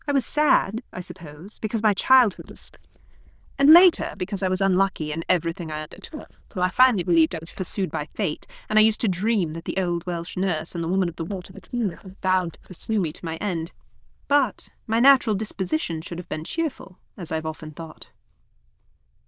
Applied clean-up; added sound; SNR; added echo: neural diffusion model UNIVERSE++.